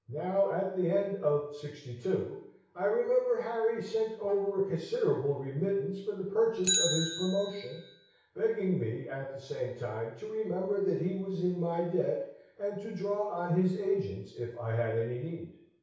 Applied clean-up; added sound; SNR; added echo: none; Bicycle; 12 dB; reverberation time 0.6 s.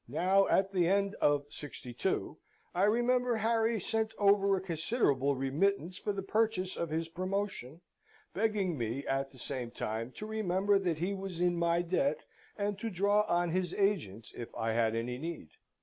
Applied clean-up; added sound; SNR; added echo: none; none; none; none.